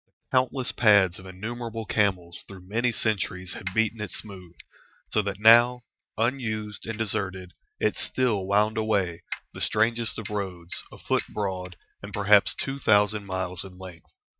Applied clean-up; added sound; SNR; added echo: neural mask model DeepFilterNet 3.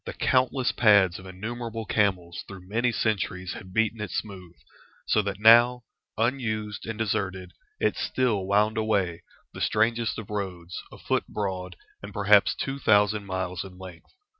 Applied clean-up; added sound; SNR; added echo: none; none; none; none.